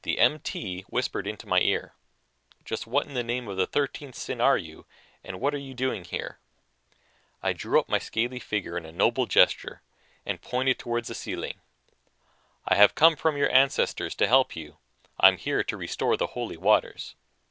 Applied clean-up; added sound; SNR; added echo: none; none; none; none.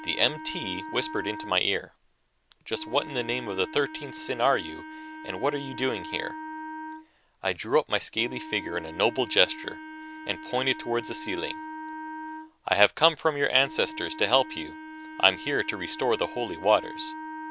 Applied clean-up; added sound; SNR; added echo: none; Wind instrument, woodwind instrument; 12 dB; none.